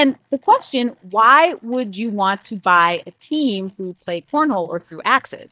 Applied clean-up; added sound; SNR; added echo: neural mask model DeepFilterNet 3.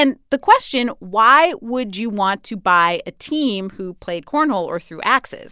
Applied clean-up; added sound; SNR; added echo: none; none; none; none.